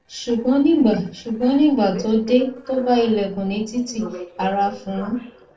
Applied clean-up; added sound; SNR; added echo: neural separator model SepFormer DNS4.